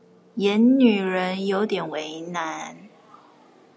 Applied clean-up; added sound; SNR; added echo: none; none; none; none.